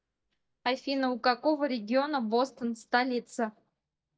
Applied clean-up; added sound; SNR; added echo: neural mask model DeepFilterNet 3.